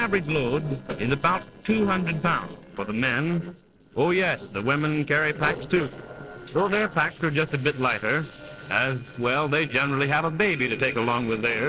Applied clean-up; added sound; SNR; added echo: neural separator model SepFormer DNS4.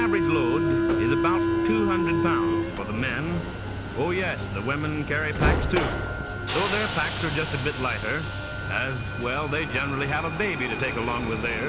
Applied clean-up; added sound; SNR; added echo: none; Subway, metro, underground; -1 dB; none.